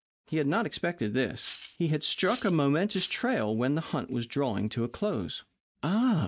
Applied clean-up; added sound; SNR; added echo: neural mask model RNNoise.